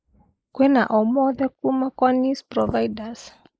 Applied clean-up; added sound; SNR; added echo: neural mask model Resemble Enhance denoiser.